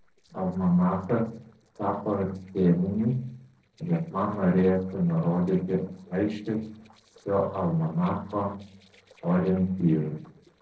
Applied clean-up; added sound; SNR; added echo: neural separator model SepFormer DNS4.